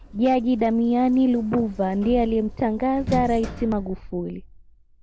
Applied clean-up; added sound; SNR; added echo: none; Sliding door; 13 dB; none.